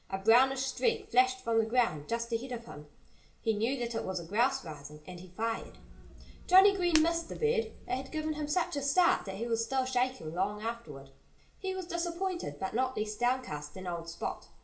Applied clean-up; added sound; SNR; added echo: none; Hands; 12 dB; reverberation time 0.5 s.